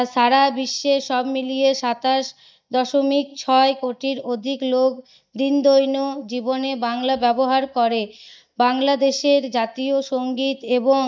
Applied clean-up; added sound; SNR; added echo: neural mask model DeepFilterNet 3.